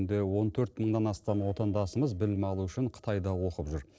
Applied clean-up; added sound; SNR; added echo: neural separator model SepFormer DNS4.